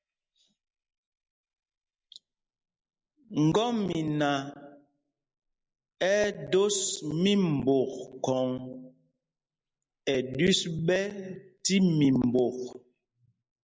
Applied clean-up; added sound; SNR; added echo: neural mask model Resemble Enhance denoiser.